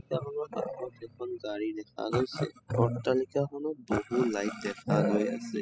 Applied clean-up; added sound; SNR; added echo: classical method spectral subtraction.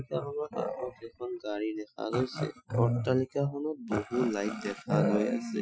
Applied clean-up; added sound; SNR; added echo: classical method Wiener filter.